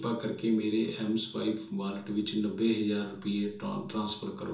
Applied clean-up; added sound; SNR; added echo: none; none; none; reverberation time 0.6 s.